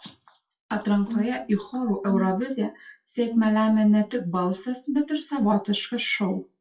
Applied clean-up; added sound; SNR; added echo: classical method WPE with log-MMSE.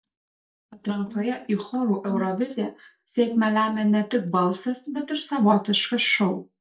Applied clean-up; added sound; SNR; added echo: neural mask model DeepFilterNet 3.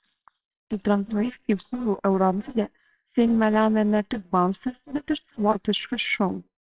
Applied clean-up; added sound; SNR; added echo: neural separator model SepFormer WHAMR!.